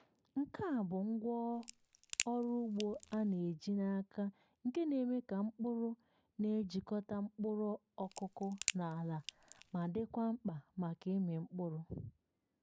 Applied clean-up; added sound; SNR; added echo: none; Crack; -1 dB; none.